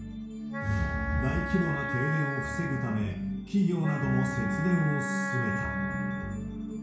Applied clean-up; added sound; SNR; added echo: none; Wind instrument, woodwind instrument; 7 dB; reverberation time 0.6 s.